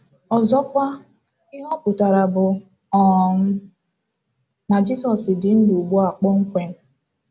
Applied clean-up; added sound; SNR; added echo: none; none; none; none.